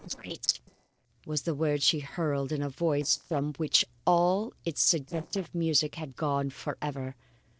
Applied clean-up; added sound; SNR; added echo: neural separator model SepFormer DNS4.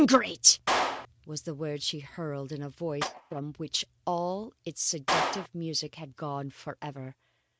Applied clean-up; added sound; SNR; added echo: neural mask model RNNoise.